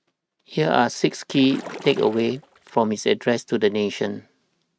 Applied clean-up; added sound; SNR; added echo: neural mask model RNNoise.